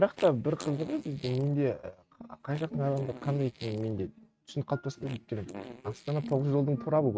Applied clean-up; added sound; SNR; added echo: neural mask model RNNoise.